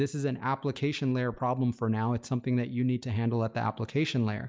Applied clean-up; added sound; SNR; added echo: neural mask model Resemble Enhance denoiser.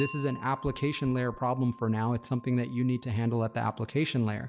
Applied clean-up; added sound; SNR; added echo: none; Wind chime; 19 dB; none.